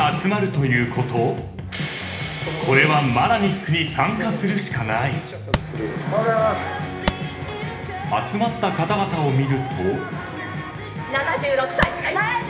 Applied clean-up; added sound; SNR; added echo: none; Tap; 4 dB; reverberation time 1.0 s.